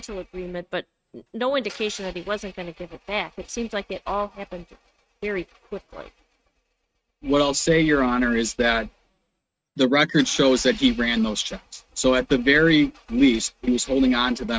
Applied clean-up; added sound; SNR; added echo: neural mask model RNNoise.